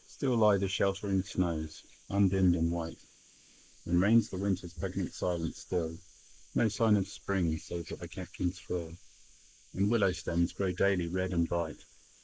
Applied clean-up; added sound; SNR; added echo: neural mask model Resemble Enhance denoiser.